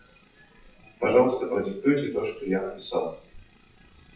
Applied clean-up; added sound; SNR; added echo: classical method WPE with log-MMSE.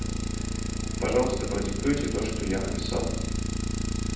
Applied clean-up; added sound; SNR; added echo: none; Idling; -2 dB; reverberation time 0.9 s.